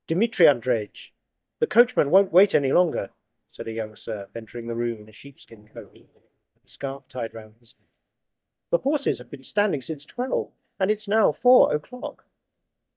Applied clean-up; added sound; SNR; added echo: neural mask model DeepFilterNet 3.